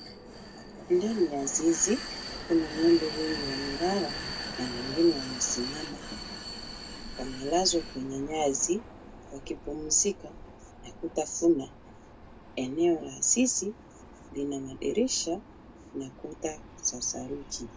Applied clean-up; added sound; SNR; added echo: none; Vehicle; 11 dB; reverberation time 0.2 s.